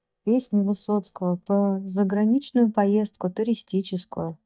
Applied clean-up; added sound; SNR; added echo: neural mask model DeepFilterNet 3.